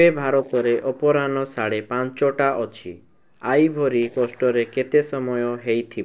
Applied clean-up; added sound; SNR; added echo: neural separator model SepFormer DNS4.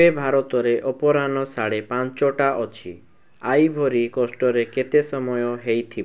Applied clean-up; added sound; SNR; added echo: none; none; none; none.